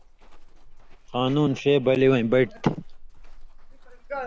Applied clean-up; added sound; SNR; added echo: none; Walk, footsteps; 17 dB; none.